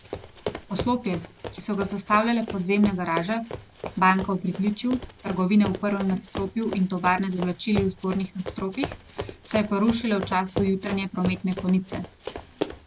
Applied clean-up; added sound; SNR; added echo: none; Run; 10 dB; none.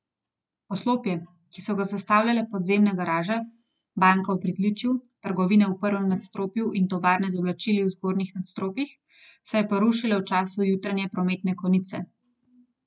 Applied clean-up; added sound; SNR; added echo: none; none; none; none.